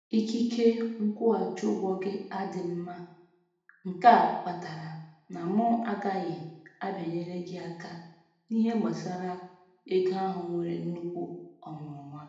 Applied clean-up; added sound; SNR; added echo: none; none; none; reverberation time 0.8 s.